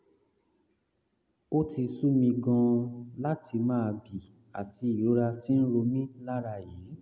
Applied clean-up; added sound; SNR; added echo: none; none; none; none.